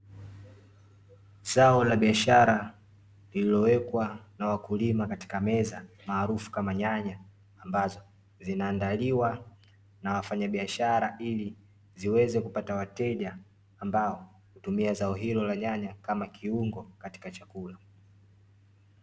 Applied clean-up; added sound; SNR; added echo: none; none; none; none.